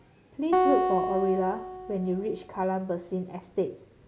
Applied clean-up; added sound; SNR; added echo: none; Acoustic guitar; 0 dB; none.